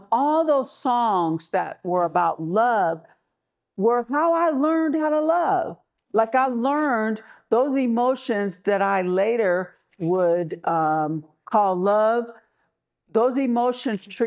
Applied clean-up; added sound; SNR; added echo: neural mask model DeepFilterNet 3.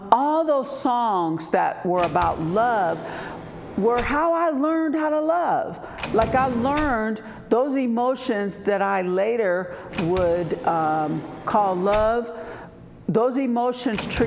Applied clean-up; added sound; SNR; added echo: none; Sliding door; 15 dB; none.